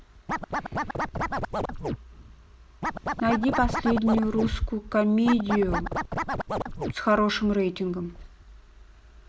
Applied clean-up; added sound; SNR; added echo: none; Scratching (performance technique); 3 dB; none.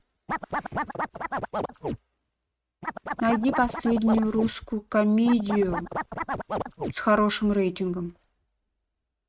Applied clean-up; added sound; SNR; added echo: neural mask model RNNoise.